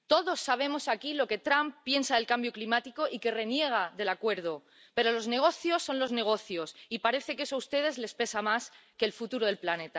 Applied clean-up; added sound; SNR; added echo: none; none; none; none.